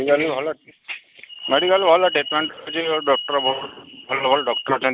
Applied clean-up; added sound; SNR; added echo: none; none; none; none.